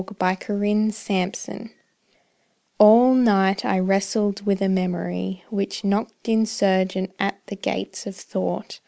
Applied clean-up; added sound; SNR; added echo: none; none; none; none.